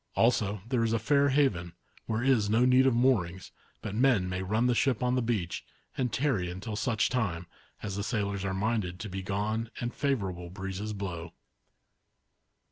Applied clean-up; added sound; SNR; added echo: none; none; none; none.